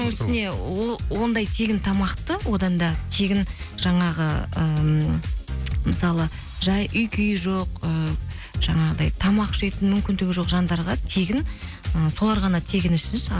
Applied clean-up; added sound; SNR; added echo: none; none; none; none.